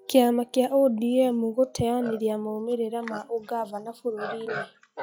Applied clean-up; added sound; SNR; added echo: classical method log-MMSE.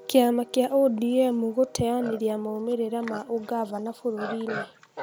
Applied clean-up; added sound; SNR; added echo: none; Livestock, farm animals, working animals; 16 dB; none.